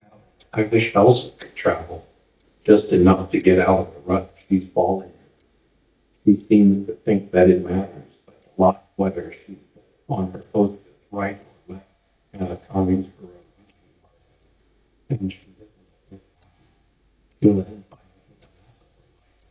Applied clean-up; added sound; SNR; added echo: neural mask model DeepFilterNet 3.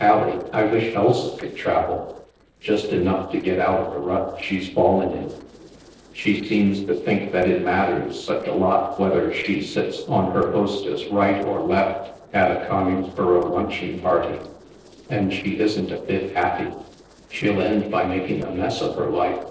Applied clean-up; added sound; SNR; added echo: neural separator model SepFormer DNS4.